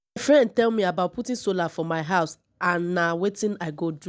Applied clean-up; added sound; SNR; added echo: none; none; none; none.